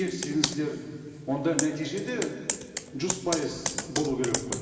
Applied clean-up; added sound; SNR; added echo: none; Computer keyboard; 5 dB; reverberation time 2.4 s.